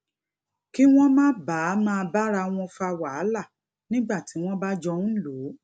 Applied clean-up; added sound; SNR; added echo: none; none; none; none.